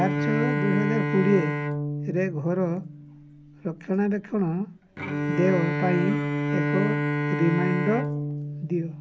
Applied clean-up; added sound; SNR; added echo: none; Bowed string instrument; 1 dB; none.